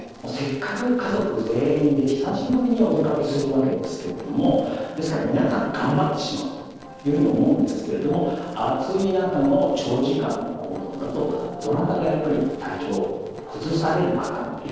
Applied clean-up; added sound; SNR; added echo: neural separator model SepFormer DNS4.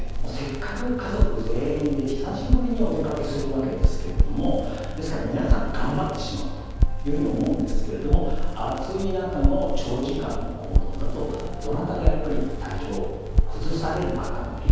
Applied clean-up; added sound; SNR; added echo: none; Crackle; -3 dB; reverberation time 1.2 s.